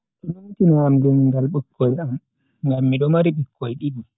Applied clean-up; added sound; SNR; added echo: none; none; none; none.